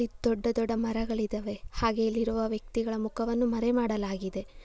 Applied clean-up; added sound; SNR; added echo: none; none; none; none.